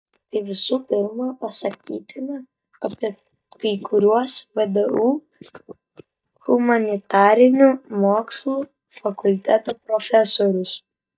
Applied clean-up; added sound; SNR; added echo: neural mask model DeepFilterNet 3.